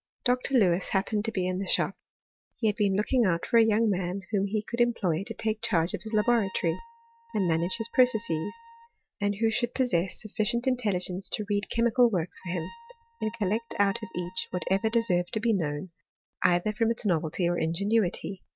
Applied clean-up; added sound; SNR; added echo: neural mask model RNNoise.